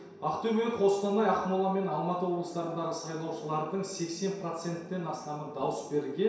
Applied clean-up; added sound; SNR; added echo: none; none; none; reverberation time 0.7 s.